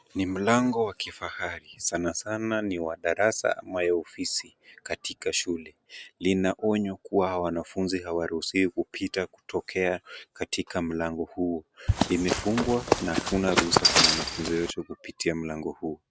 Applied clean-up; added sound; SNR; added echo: none; Run; -3 dB; none.